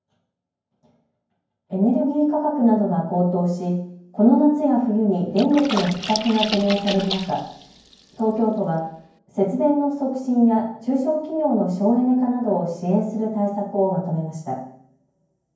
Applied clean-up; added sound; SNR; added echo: none; Splash, splatter; 10 dB; reverberation time 0.9 s.